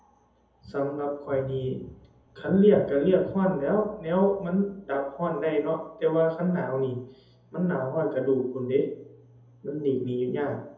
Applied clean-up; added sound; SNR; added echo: none; none; none; reverberation time 0.7 s.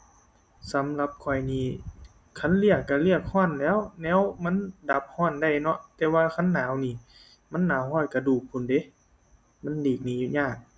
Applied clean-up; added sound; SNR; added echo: none; none; none; none.